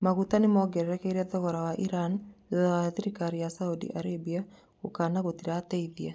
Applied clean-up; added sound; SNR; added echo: none; none; none; none.